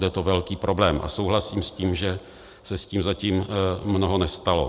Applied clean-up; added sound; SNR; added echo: none; none; none; none.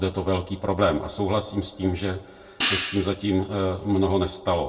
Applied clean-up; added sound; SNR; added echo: none; Hi-hat; 2 dB; reverberation time 0.2 s.